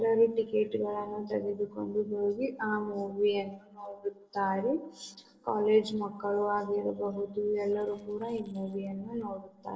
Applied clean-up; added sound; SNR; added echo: neural separator model SepFormer DNS4.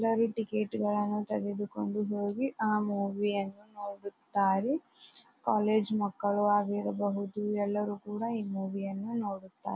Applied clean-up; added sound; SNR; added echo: none; none; none; none.